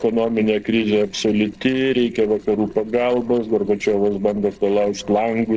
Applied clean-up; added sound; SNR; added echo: neural separator model SepFormer DNS4.